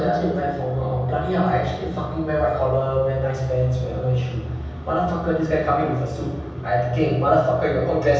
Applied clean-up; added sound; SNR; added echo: none; none; none; reverberation time 1.1 s.